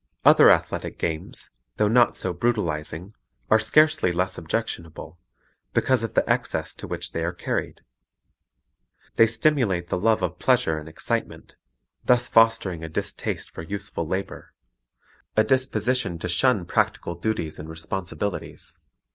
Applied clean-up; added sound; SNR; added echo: none; none; none; none.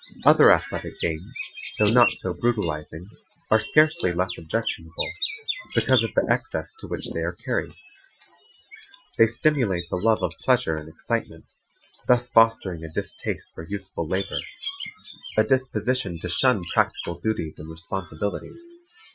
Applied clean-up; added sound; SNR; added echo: classical method Wiener filter.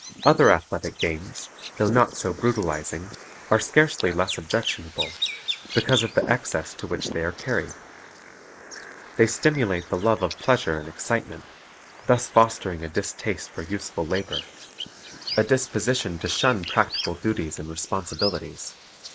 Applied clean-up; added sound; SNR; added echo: neural mask model Resemble Enhance denoiser.